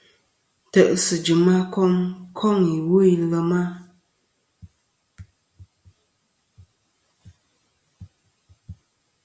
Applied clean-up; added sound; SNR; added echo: none; none; none; none.